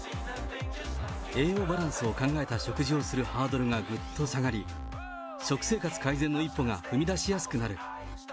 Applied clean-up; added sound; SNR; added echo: none; Wind instrument, woodwind instrument; 17 dB; none.